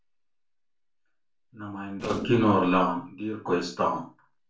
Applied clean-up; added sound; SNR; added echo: neural separator model SepFormer DNS4.